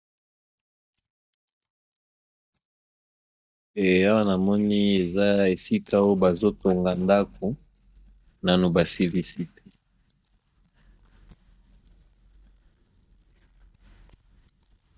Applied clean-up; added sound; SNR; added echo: neural mask model DeepFilterNet 3.